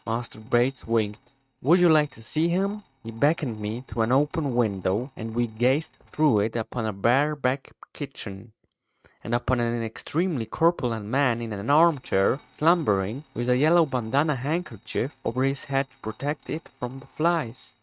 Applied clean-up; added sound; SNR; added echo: neural mask model RNNoise.